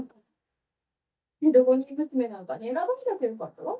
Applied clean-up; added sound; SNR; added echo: neural mask model DeepFilterNet 3.